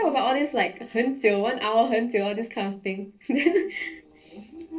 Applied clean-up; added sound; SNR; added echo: neural separator model SepFormer DNS4.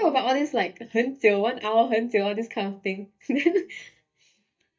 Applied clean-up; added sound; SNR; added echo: neural mask model DeepFilterNet 3.